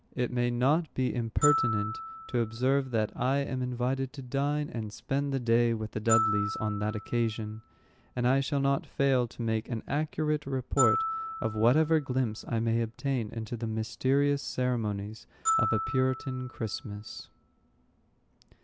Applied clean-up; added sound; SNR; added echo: none; Glockenspiel; 8 dB; none.